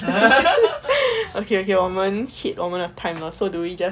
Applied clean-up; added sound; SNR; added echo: none; none; none; none.